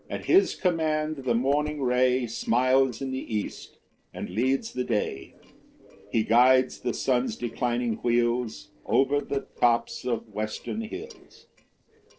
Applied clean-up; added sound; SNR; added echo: neural separator model SepFormer DNS4.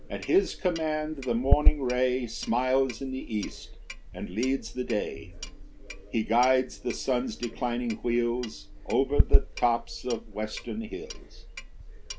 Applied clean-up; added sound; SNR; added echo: none; Clock; 0 dB; reverberation time 0.3 s.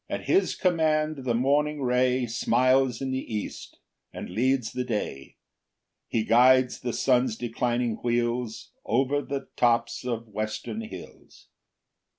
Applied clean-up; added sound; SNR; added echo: none; none; none; none.